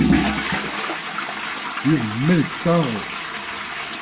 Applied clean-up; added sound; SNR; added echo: none; Toilet flush / Water; 0 dB; reverberation time 0.3 s.